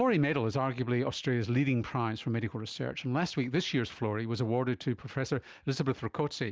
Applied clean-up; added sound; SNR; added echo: none; none; none; none.